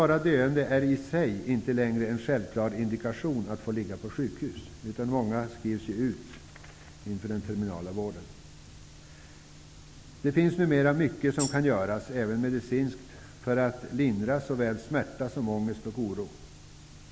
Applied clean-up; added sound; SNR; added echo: none; Tambourine; 11 dB; none.